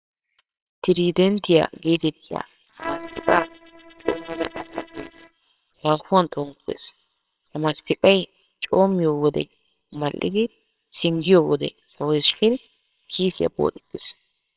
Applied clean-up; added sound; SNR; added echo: neural separator model SepFormer WHAMR!.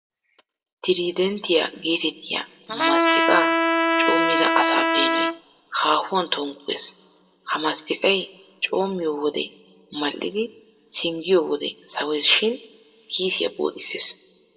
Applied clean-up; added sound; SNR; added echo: none; Trumpet; -5 dB; reverberation time 1.6 s.